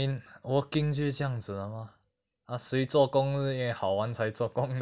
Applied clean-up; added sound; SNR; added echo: none; none; none; none.